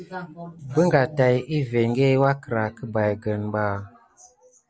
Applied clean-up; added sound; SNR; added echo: none; none; none; none.